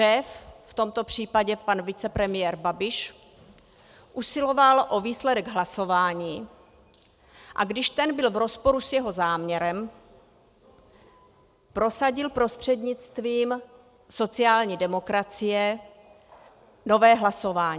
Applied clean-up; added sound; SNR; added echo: none; none; none; none.